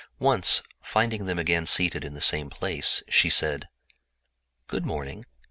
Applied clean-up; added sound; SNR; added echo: none; none; none; none.